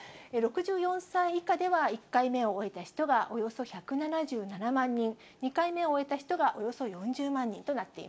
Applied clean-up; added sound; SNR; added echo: none; none; none; none.